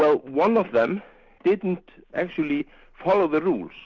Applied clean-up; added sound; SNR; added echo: none; none; none; none.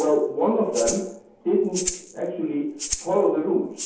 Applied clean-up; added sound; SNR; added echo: none; Rattle (instrument); 10 dB; reverberation time 0.7 s.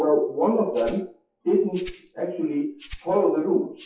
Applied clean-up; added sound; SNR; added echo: classical method WPE with log-MMSE.